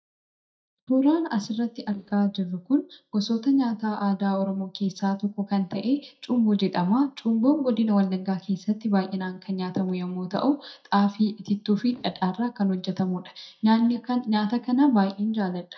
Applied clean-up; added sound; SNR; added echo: neural mask model DeepFilterNet 3.